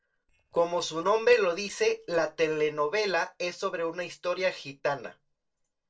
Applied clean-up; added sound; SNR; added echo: neural separator model SepFormer DNS4.